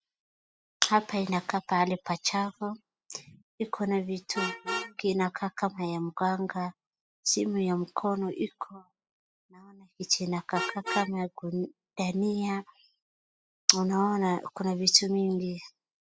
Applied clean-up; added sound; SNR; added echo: classical method spectral subtraction.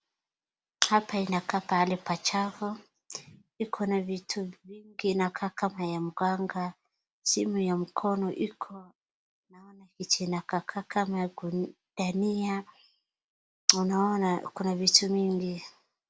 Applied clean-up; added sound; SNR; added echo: none; none; none; none.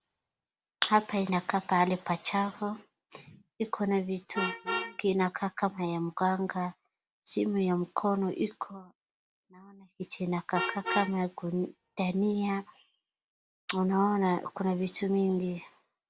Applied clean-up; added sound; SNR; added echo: none; Vehicle horn, car horn, honking; 14 dB; none.